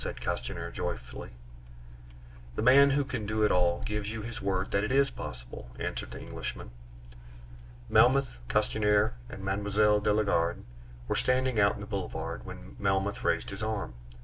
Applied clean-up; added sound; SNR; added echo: none; none; none; none.